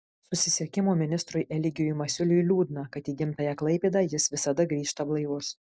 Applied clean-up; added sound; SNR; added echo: none; none; none; none.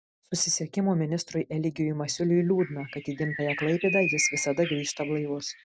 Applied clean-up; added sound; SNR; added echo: none; Bird; 7 dB; none.